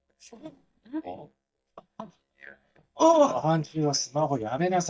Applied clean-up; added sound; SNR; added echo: neural mask model DeepFilterNet 3.